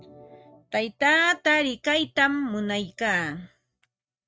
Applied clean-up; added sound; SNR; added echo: neural mask model RNNoise.